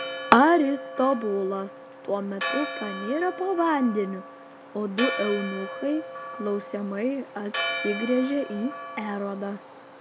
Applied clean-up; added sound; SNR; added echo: none; Church bell; 8 dB; none.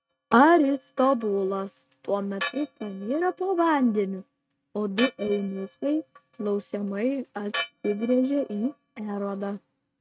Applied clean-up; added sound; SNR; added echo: neural mask model RNNoise.